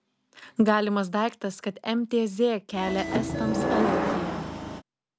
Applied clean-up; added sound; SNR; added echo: none; Subway, metro, underground / Sliding door; 0 dB; none.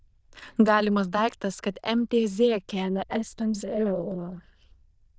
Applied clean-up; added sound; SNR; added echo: neural diffusion model UNIVERSE++.